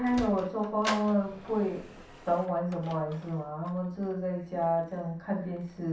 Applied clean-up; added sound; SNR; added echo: none; Sliding door; 15 dB; reverberation time 0.7 s.